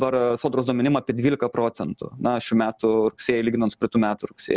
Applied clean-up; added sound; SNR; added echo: none; none; none; none.